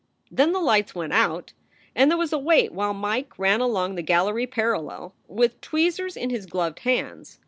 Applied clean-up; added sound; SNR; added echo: none; none; none; none.